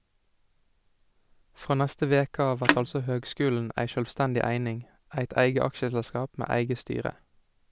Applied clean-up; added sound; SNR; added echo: none; Telephone; 2 dB; none.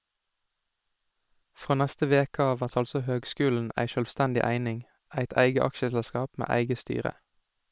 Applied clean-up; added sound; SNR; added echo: neural separator model SepFormer WHAM!.